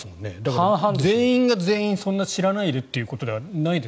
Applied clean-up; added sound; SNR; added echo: none; none; none; none.